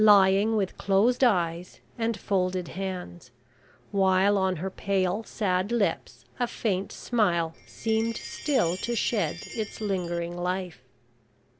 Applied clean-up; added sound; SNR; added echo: none; Chime; 15 dB; none.